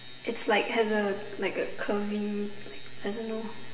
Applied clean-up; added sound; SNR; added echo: none; none; none; reverberation time 2.5 s.